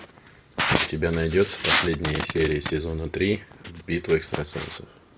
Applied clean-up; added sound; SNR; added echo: none; none; none; none.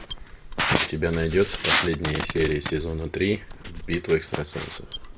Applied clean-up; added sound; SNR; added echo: none; Mechanisms; 15 dB; none.